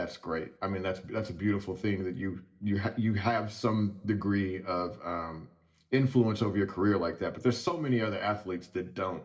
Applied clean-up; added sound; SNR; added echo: none; none; none; reverberation time 0.5 s.